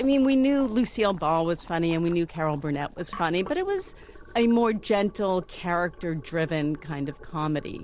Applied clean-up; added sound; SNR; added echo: none; Boiling; 19 dB; none.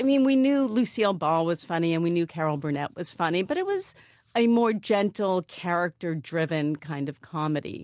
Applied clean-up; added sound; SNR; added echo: none; none; none; none.